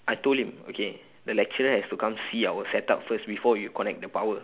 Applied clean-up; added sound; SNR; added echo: none; none; none; none.